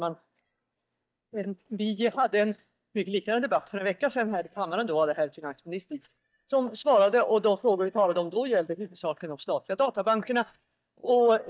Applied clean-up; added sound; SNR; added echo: neural mask model DeepFilterNet 3.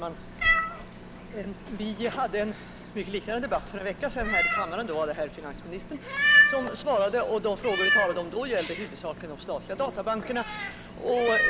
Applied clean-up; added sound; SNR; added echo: none; Meow; -1 dB; none.